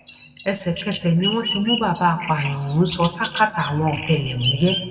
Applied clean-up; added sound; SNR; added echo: none; Bird vocalization, bird call, bird song; 9 dB; reverberation time 1.6 s.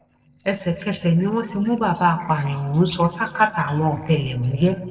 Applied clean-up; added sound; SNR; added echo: neural separator model SepFormer DNS4.